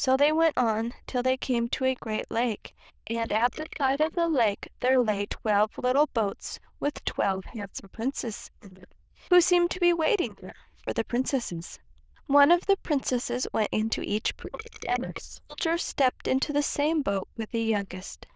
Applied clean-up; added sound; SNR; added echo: neural diffusion model UNIVERSE++.